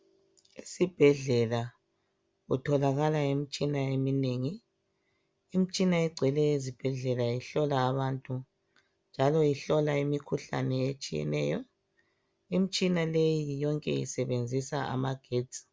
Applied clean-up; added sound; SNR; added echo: none; none; none; none.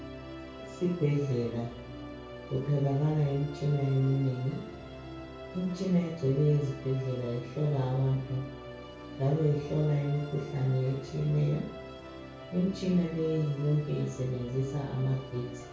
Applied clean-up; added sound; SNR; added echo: none; Musical instrument; 13 dB; reverberation time 0.5 s.